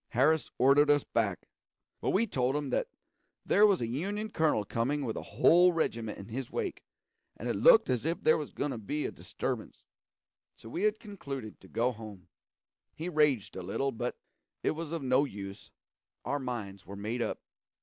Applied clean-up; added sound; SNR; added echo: none; none; none; none.